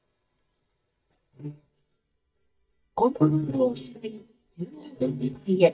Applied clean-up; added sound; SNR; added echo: neural mask model DeepFilterNet 3.